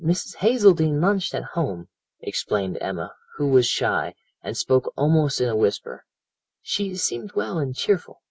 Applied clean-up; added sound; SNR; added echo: none; none; none; none.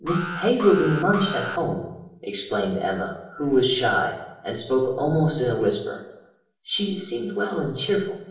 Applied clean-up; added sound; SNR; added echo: none; Alarm; 8 dB; reverberation time 0.9 s.